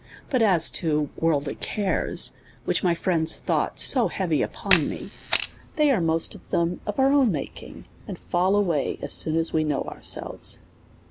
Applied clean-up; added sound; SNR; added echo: none; Camera; 6 dB; none.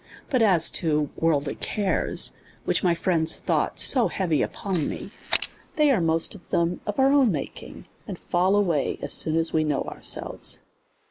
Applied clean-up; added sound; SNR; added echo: neural mask model Resemble Enhance denoiser.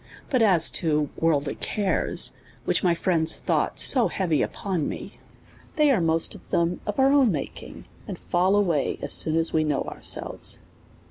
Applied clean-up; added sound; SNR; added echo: none; none; none; none.